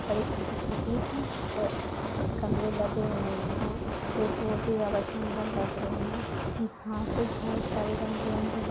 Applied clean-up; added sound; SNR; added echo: none; Fire; 0 dB; none.